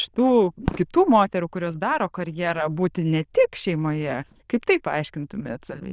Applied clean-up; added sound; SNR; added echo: neural diffusion model UNIVERSE++.